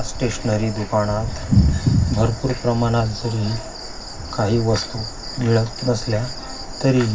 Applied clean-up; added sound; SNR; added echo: none; Bird vocalization, bird call, bird song; 12 dB; reverberation time 0.4 s.